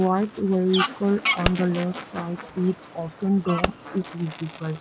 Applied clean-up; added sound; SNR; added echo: none; Fireworks + Fowl; 6 dB; none.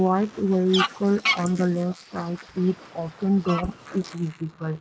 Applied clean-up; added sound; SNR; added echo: neural mask model Resemble Enhance denoiser.